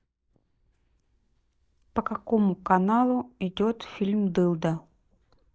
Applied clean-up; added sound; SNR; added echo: neural mask model DeepFilterNet 3.